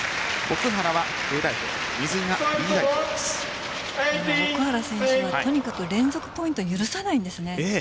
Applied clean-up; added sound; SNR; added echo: none; none; none; none.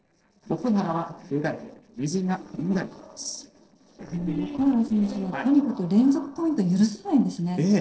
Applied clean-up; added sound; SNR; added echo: neural separator model SepFormer DNS4.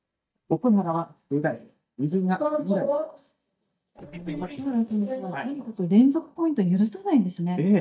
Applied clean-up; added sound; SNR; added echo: neural mask model DeepFilterNet 3.